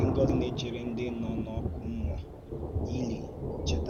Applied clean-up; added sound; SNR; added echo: none; Thunder; -3 dB; none.